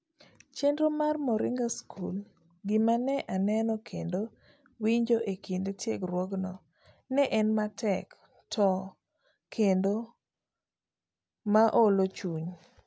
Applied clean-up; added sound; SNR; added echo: none; none; none; none.